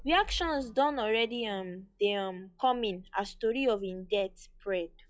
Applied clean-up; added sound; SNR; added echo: classical method log-MMSE.